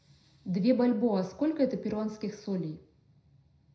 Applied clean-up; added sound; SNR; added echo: none; none; none; reverberation time 0.5 s.